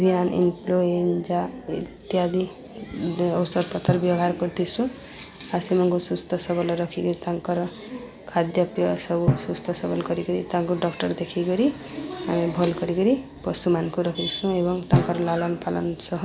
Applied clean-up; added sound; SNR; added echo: none; Drum; 10 dB; none.